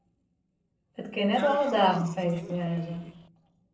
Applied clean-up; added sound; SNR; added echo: neural separator model SepFormer DNS4.